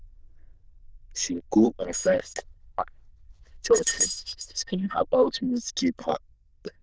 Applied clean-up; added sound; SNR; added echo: neural diffusion model UNIVERSE++.